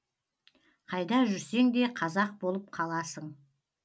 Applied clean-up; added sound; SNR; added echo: none; none; none; none.